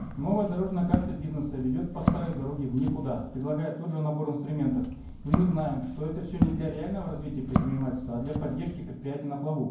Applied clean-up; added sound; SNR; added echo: none; Walk, footsteps; 3 dB; reverberation time 0.9 s.